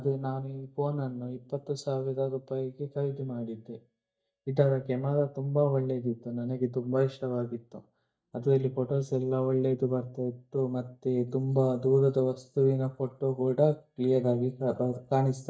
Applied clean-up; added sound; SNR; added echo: neural mask model DeepFilterNet 3.